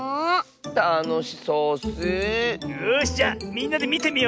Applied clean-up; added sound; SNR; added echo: none; none; none; none.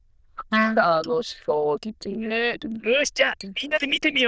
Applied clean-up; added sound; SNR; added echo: neural diffusion model UNIVERSE++.